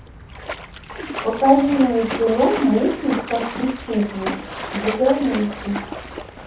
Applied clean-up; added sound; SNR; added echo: none; Splash, splatter; 9 dB; reverberation time 0.7 s.